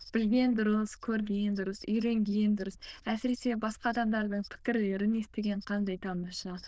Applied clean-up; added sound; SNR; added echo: neural diffusion model UNIVERSE++.